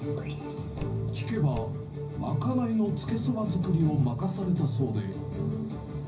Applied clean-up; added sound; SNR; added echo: none; Hammer; 14 dB; reverberation time 0.5 s.